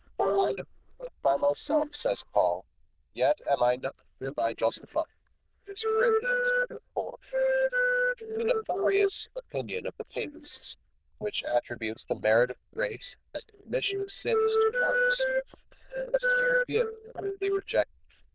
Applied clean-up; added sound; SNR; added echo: neural diffusion model UNIVERSE++.